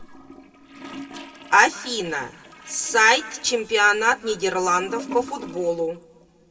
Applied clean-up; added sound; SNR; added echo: none; Toilet flush / Gurgling; 17 dB; reverberation time 1.7 s.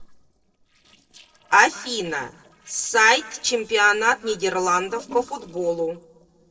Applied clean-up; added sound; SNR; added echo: neural separator model SepFormer DNS4.